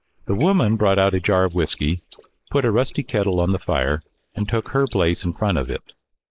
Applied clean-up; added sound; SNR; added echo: neural mask model Resemble Enhance denoiser.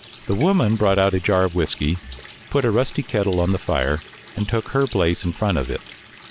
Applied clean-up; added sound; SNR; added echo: none; Water tap, faucet + Marimba, xylophone; 19 dB; none.